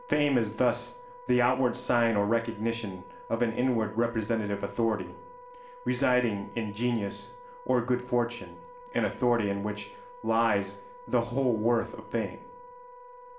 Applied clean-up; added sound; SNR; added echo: none; Wind instrument, woodwind instrument; 18 dB; reverberation time 0.5 s.